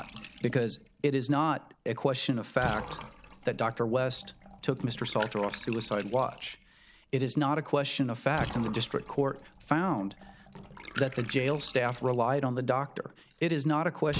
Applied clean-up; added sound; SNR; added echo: none; Bathtub (filling or washing) / Water; 14 dB; none.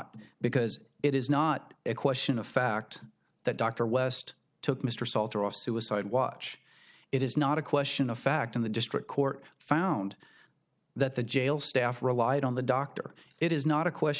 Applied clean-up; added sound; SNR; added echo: none; none; none; none.